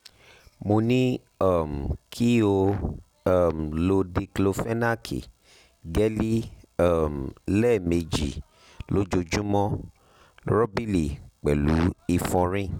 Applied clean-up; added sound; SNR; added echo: none; none; none; none.